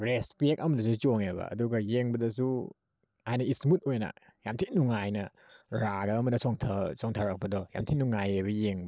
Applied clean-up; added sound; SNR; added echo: neural separator model SepFormer DNS4.